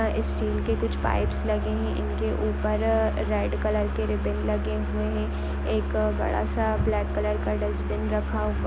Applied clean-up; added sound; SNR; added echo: none; Musical instrument; 0 dB; none.